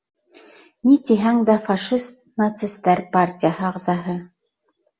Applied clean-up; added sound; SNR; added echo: none; none; none; none.